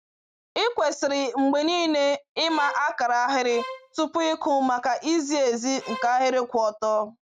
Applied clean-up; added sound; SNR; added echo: none; Bowed string instrument; 15 dB; none.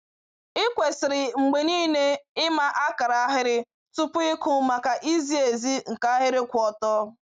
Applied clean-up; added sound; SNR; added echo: none; none; none; none.